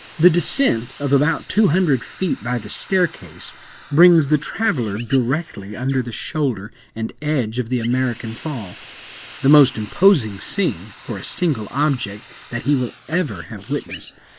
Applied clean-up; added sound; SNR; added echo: neural mask model Resemble Enhance denoiser.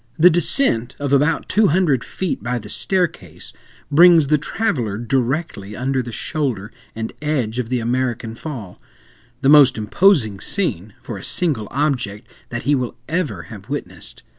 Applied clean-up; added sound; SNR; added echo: none; none; none; none.